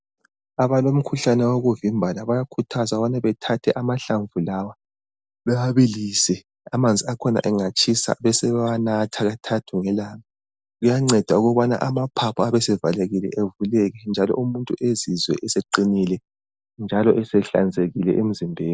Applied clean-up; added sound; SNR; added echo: none; none; none; none.